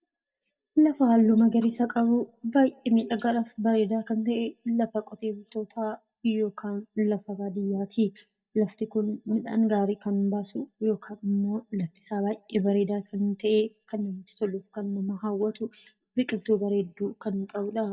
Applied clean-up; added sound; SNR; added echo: neural mask model DeepFilterNet 3.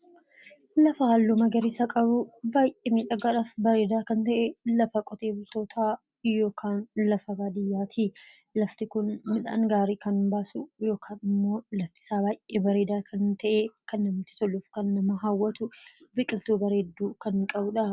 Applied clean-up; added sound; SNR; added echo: none; none; none; none.